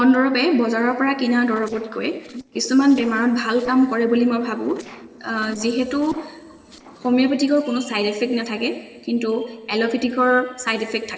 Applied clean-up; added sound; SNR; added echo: neural separator model SepFormer DNS4.